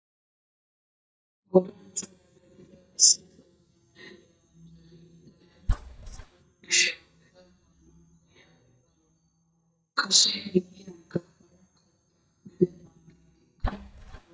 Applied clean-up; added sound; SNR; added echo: neural mask model DeepFilterNet 3.